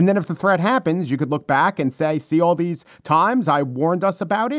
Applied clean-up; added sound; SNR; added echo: none; none; none; none.